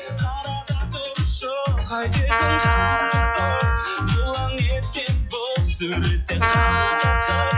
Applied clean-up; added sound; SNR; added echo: classical method log-MMSE.